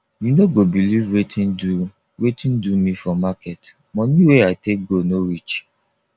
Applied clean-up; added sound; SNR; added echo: none; none; none; none.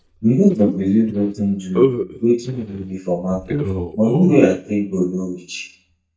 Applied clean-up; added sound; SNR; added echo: neural mask model DeepFilterNet 3.